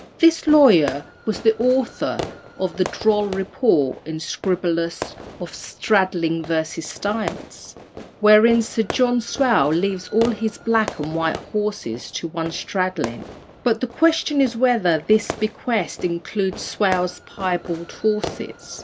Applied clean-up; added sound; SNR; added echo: none; Fireworks; 15 dB; none.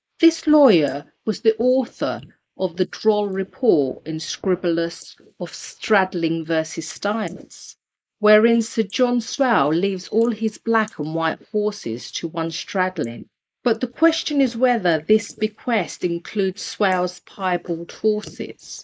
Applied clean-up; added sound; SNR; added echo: neural mask model Resemble Enhance denoiser.